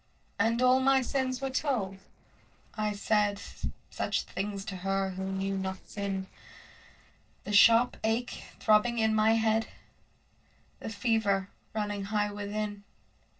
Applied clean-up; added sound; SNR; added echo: neural separator model SepFormer DNS4.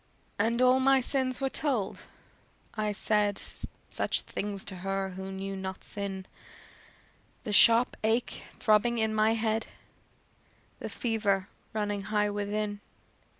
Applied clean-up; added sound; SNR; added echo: none; none; none; none.